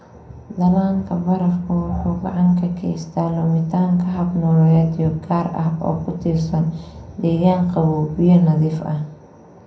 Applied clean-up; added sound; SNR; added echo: none; none; none; reverberation time 0.6 s.